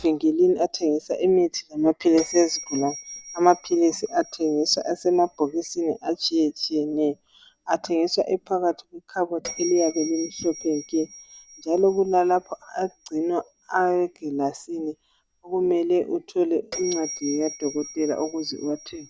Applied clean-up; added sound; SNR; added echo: none; Bell; 18 dB; none.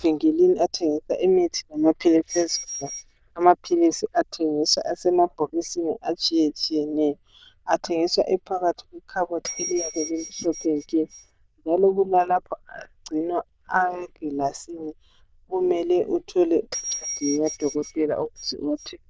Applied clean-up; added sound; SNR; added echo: neural diffusion model UNIVERSE++.